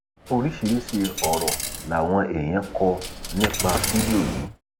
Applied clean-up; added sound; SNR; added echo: none; Drawer open or close + Coin (dropping); 5 dB; none.